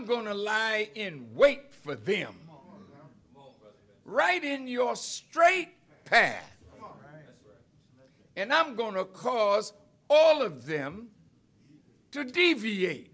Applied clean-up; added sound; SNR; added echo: none; none; none; none.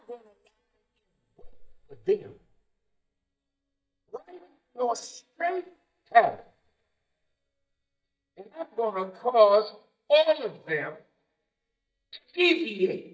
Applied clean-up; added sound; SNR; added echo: neural mask model DeepFilterNet 3.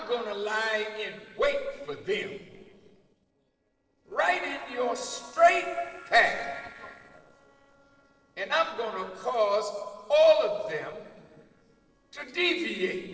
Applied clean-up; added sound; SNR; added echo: neural separator model SepFormer DNS4.